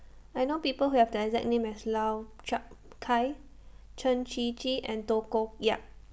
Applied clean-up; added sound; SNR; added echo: none; none; none; none.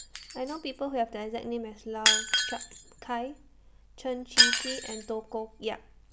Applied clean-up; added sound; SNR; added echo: none; Shatter; -5 dB; none.